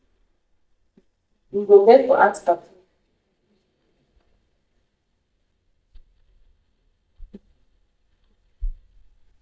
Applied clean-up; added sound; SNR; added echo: neural mask model DeepFilterNet 3.